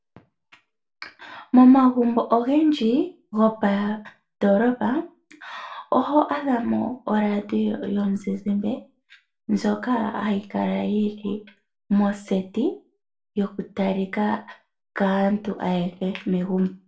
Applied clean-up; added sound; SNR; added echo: none; none; none; reverberation time 0.3 s.